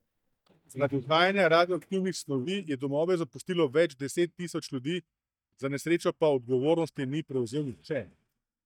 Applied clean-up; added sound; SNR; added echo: neural mask model DeepFilterNet 3.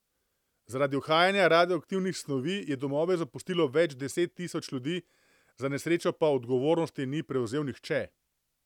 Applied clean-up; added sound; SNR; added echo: none; none; none; none.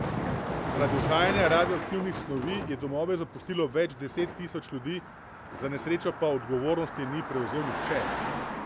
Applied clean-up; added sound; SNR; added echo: none; Car passing by; 4 dB; none.